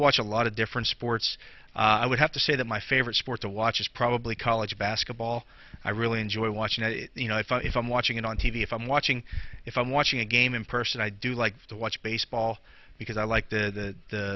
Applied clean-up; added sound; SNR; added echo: none; none; none; none.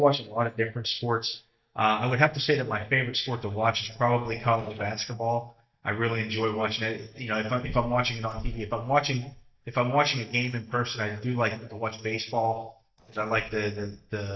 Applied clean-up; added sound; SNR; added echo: neural mask model DeepFilterNet 3.